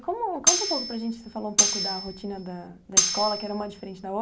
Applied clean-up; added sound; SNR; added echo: none; Cutlery, silverware; -5 dB; none.